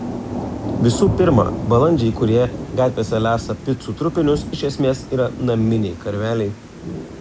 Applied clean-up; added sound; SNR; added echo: none; Thunder / Rain; 8 dB; none.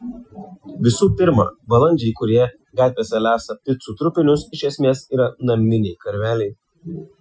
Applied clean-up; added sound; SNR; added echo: classical method Wiener filter.